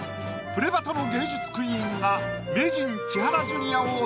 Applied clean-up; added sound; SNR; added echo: none; Wind instrument, woodwind instrument; 6 dB; none.